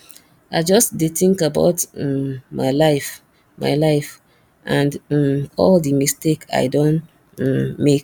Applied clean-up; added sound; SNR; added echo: none; none; none; none.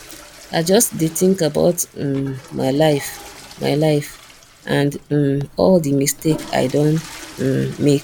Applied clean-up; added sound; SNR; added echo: none; Toilet flush / Water; 19 dB; none.